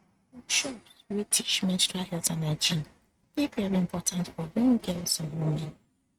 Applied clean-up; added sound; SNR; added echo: neural mask model RNNoise.